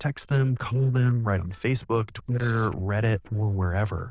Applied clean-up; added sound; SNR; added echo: neural diffusion model UNIVERSE++.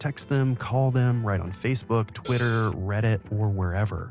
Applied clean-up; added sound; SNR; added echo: none; Hi-hat; 15 dB; none.